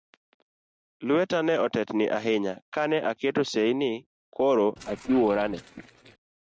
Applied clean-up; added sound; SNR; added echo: neural mask model RNNoise.